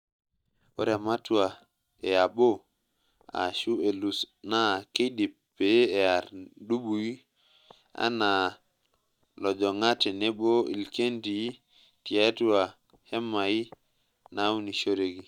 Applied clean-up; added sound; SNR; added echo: neural mask model DeepFilterNet 3.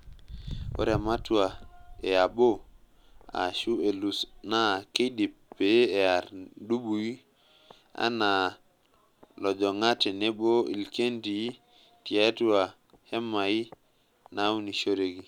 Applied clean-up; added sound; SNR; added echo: none; Walk, footsteps; 18 dB; none.